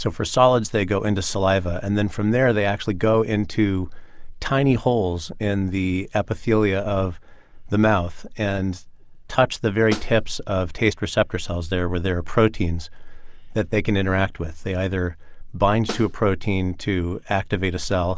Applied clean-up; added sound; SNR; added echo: none; Snare drum; 11 dB; none.